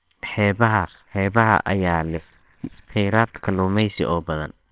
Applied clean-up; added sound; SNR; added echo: neural separator model SepFormer WHAMR!.